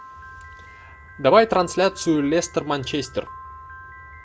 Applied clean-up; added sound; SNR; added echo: none; Piano; 20 dB; none.